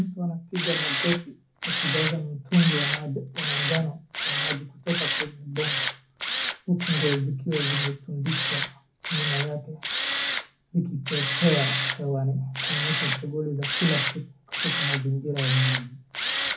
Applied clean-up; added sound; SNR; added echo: none; Tools; -1 dB; reverberation time 0.3 s.